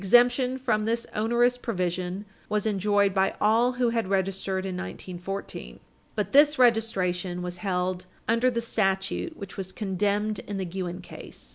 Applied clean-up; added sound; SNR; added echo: none; none; none; none.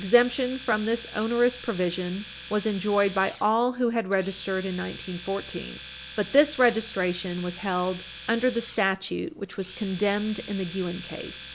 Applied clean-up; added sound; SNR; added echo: none; Domestic sounds, home sounds; 13 dB; none.